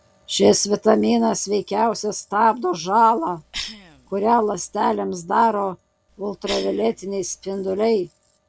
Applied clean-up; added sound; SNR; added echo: none; Cough; 19 dB; none.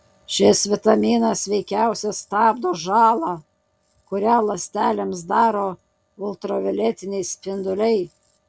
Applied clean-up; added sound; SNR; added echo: none; none; none; none.